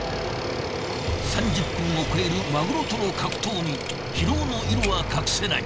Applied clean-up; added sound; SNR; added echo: none; Camera + Sawing; 13 dB; none.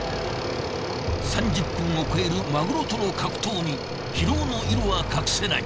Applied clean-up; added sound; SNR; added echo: none; none; none; none.